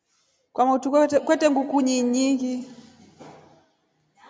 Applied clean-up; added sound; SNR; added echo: none; none; none; none.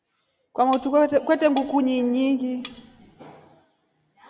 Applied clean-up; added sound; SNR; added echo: none; Cutlery, silverware; 15 dB; none.